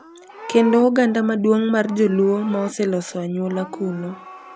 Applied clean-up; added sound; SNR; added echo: none; Livestock, farm animals, working animals; 16 dB; none.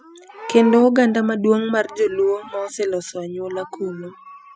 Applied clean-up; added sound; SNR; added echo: classical method spectral subtraction.